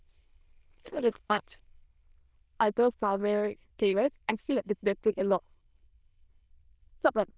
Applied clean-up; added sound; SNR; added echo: neural diffusion model UNIVERSE++.